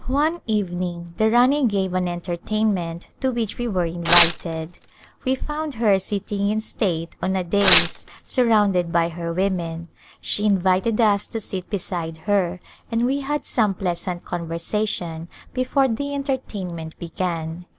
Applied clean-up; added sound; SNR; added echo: none; Tearing; 2 dB; none.